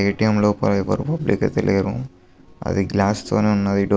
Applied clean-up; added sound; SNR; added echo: none; none; none; none.